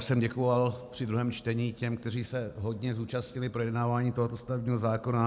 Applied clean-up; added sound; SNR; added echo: none; none; none; none.